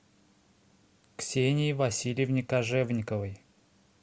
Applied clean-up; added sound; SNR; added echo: none; none; none; none.